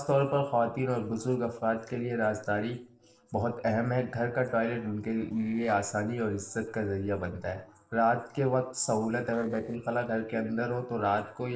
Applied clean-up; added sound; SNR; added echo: neural separator model SepFormer DNS4.